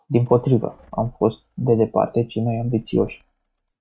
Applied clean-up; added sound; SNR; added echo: neural mask model RNNoise.